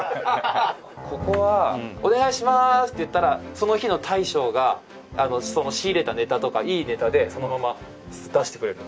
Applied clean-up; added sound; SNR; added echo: none; none; none; none.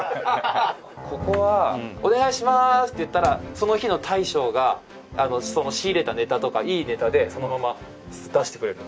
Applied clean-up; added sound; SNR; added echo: none; Thump, thud; 17 dB; none.